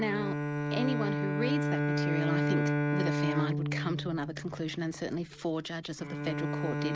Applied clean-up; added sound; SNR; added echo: none; Bowed string instrument; -3 dB; none.